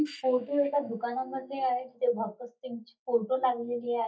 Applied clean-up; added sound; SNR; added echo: neural mask model DeepFilterNet 3.